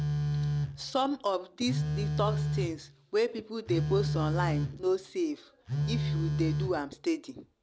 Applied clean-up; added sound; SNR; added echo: none; Telephone; 0 dB; none.